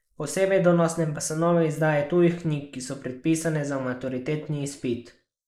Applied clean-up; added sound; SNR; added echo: neural mask model Resemble Enhance denoiser.